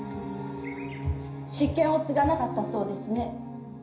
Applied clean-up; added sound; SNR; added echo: none; Chime; 18 dB; reverberation time 0.5 s.